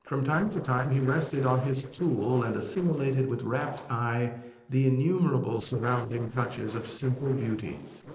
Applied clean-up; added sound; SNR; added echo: neural separator model SepFormer DNS4.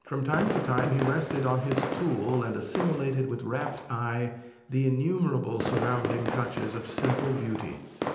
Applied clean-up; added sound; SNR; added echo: none; Fireworks; 5 dB; reverberation time 0.8 s.